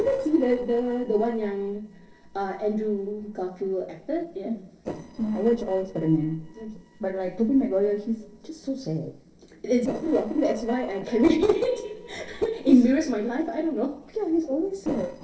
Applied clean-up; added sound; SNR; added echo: neural separator model SepFormer DNS4.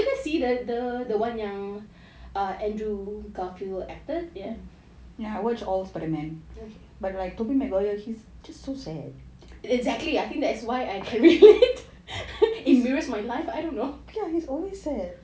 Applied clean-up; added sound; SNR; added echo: none; none; none; none.